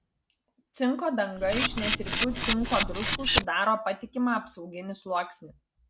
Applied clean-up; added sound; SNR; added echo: none; Camera; -1 dB; none.